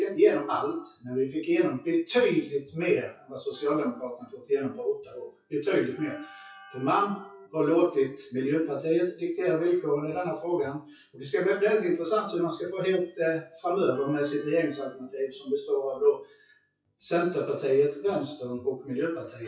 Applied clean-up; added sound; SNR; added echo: classical method WPE with log-MMSE.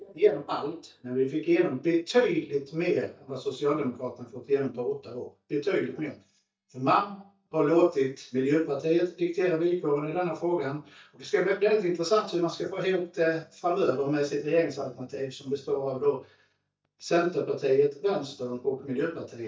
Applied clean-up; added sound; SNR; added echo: neural mask model DeepFilterNet 3.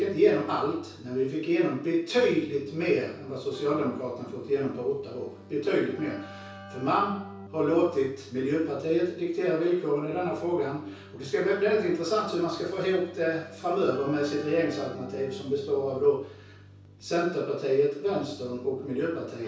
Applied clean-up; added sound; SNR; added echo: none; Keyboard (musical); 19 dB; reverberation time 0.6 s.